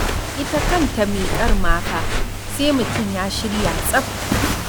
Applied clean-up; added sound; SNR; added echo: none; Walk, footsteps; -2 dB; none.